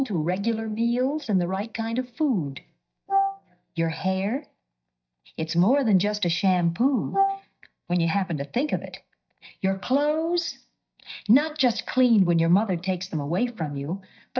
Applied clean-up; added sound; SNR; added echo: neural mask model DeepFilterNet 3.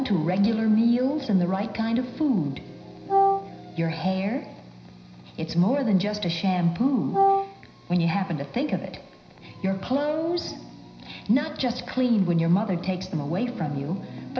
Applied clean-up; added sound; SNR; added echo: none; Wind instrument, woodwind instrument; -2 dB; reverberation time 0.9 s.